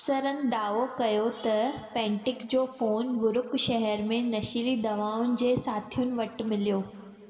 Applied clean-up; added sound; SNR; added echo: none; none; none; reverberation time 2.3 s.